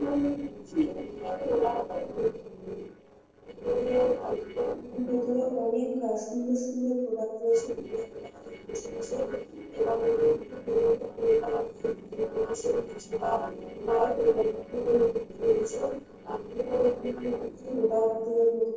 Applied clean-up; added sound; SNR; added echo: neural separator model SepFormer DNS4.